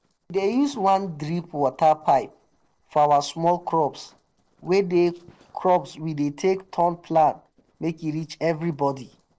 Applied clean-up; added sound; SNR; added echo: neural separator model SepFormer DNS4.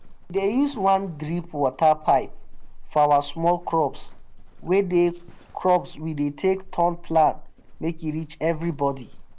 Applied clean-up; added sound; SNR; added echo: none; Livestock, farm animals, working animals; 14 dB; none.